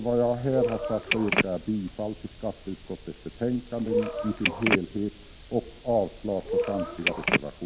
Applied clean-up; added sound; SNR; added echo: none; Telephone; -2 dB; none.